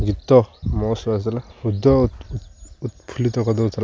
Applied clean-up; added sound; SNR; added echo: none; none; none; none.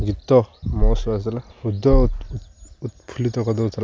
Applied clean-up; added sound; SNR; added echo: none; Bass drum; -1 dB; none.